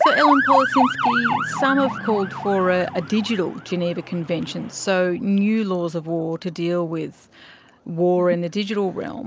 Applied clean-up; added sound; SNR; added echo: none; Motor vehicle (road) / Siren; 4 dB; none.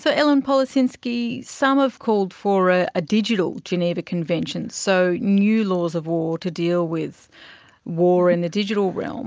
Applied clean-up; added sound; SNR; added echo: none; none; none; none.